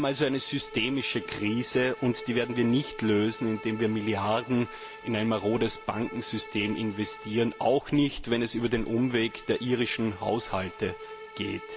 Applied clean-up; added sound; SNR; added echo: none; Bowed string instrument; 15 dB; none.